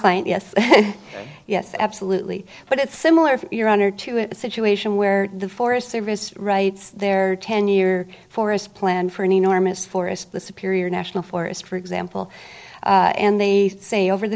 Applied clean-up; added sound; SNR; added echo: none; none; none; none.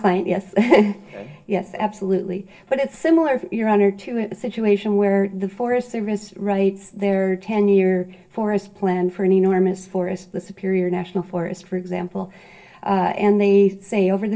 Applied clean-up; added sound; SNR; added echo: none; none; none; reverberation time 0.2 s.